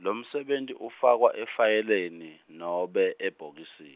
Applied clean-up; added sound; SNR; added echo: none; none; none; none.